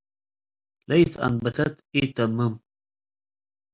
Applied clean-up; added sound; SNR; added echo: none; none; none; none.